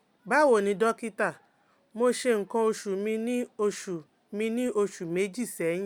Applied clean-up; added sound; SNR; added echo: none; none; none; none.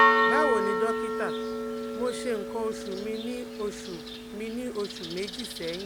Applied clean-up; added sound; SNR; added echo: none; Church bell; -4 dB; none.